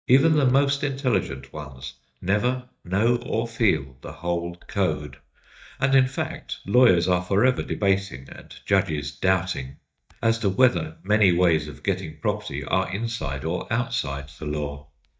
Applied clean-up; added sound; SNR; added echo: neural mask model DeepFilterNet 3.